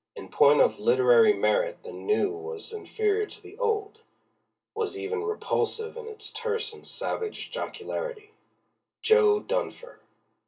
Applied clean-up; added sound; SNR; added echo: none; none; none; reverberation time 0.2 s.